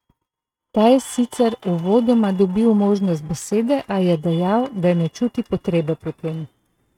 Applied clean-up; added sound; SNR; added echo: neural mask model RNNoise.